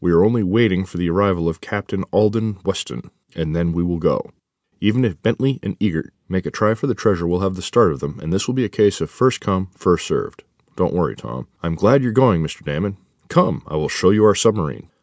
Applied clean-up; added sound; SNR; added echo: none; none; none; none.